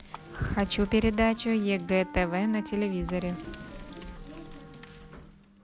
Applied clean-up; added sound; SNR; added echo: none; Fire + Wind instrument, woodwind instrument; 16 dB; none.